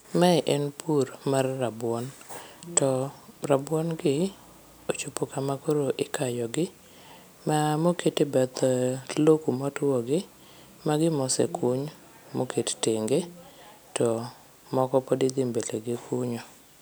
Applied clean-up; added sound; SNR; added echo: none; Brass instrument; 18 dB; none.